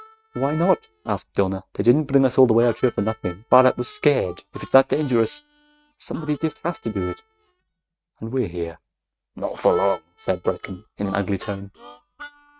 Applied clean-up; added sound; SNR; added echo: neural mask model RNNoise.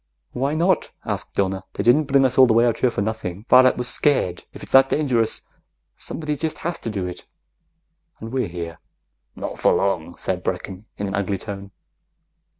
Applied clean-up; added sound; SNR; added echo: none; none; none; none.